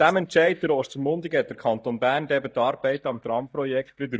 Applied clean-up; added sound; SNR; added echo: neural mask model DeepFilterNet 3.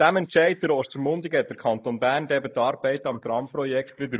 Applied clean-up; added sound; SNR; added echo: neural mask model Resemble Enhance denoiser.